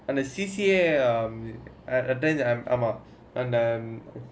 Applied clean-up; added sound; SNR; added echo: none; none; none; none.